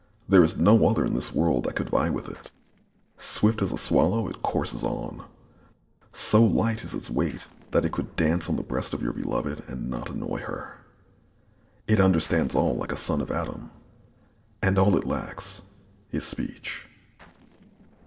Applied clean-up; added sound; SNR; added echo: neural separator model SepFormer DNS4.